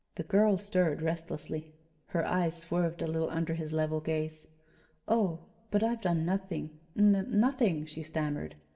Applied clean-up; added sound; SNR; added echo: none; none; none; reverberation time 0.6 s.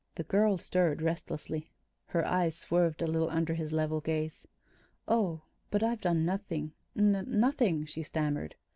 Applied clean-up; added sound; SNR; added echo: none; none; none; none.